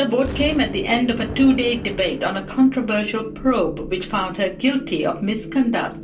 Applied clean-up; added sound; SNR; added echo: none; Explosion; 17 dB; reverberation time 0.3 s.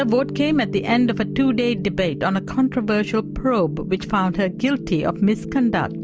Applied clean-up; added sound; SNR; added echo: none; none; none; none.